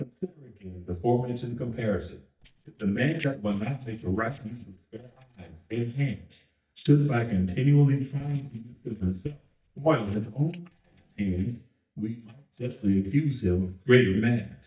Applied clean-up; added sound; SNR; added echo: neural mask model DeepFilterNet 3.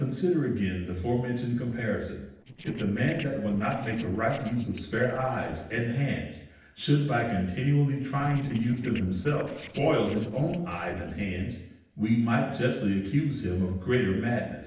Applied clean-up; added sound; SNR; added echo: neural separator model SepFormer DNS4.